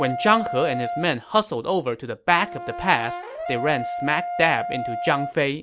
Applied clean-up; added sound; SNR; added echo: none; Brass instrument; 7 dB; none.